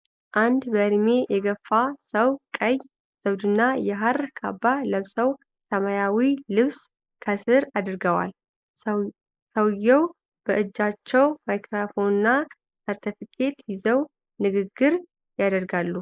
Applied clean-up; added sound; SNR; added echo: neural mask model Resemble Enhance denoiser.